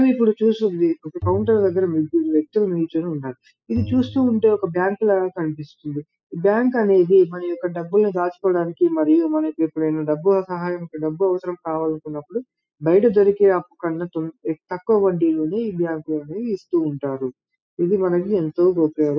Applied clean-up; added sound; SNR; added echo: classical method spectral subtraction.